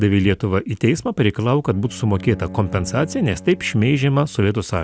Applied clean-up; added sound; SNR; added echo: none; Bowed string instrument; 19 dB; none.